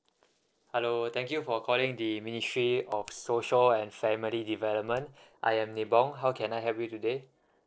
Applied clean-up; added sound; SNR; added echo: neural separator model SepFormer DNS4.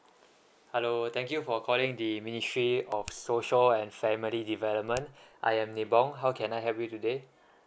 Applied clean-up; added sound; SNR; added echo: none; Finger snapping; 19 dB; none.